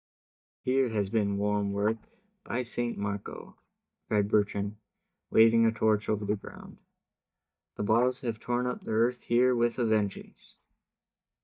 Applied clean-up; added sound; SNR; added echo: neural mask model DeepFilterNet 3.